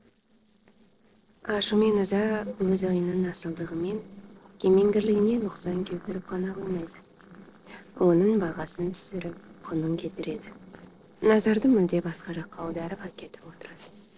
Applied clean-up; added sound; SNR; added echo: neural separator model SepFormer DNS4.